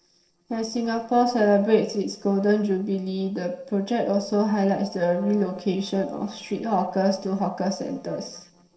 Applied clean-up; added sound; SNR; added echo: neural separator model SepFormer DNS4.